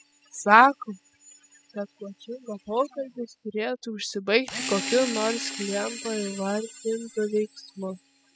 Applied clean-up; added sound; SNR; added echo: classical method spectral subtraction.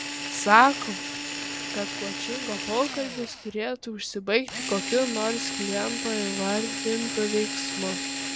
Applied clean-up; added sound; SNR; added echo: none; Drill; 5 dB; none.